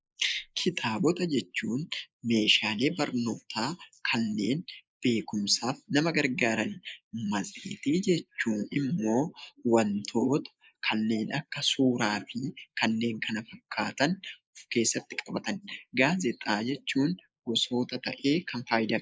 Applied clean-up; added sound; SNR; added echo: neural mask model Resemble Enhance denoiser.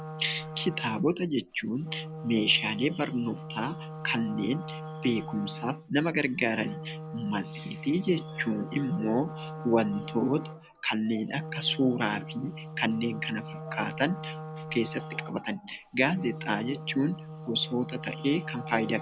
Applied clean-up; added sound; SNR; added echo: none; Wind instrument, woodwind instrument; 11 dB; none.